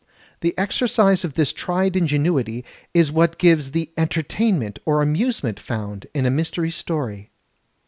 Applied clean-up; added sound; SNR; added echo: none; none; none; none.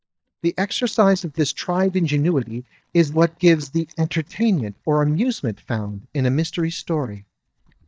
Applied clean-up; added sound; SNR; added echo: neural mask model DeepFilterNet 3.